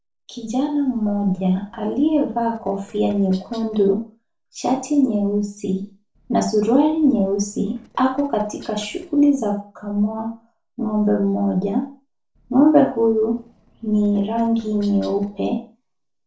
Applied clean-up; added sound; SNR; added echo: neural separator model SepFormer DNS4.